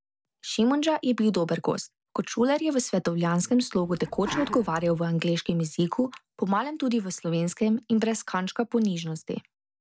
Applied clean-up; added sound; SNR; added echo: none; Sneeze; 11 dB; none.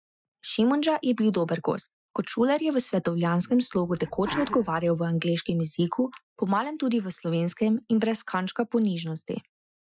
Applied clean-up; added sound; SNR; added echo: classical method Wiener filter.